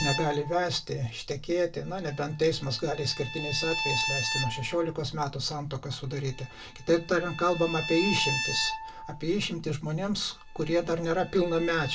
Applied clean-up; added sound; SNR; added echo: none; Bowed string instrument; 7 dB; reverberation time 0.2 s.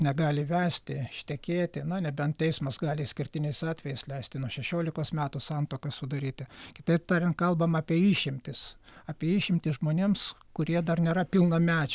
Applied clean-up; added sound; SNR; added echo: none; none; none; none.